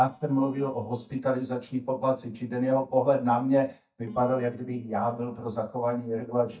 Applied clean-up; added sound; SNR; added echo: neural mask model DeepFilterNet 3.